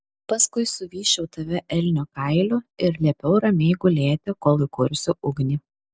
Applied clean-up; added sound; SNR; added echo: none; none; none; none.